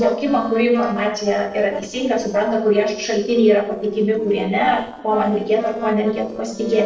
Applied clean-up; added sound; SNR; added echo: neural separator model SepFormer DNS4.